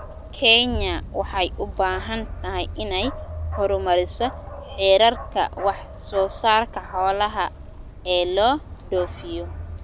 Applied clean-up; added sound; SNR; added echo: none; Bark + Explosion; 10 dB; none.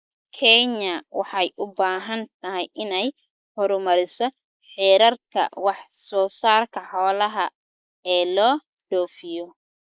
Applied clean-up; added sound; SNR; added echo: neural mask model Resemble Enhance denoiser.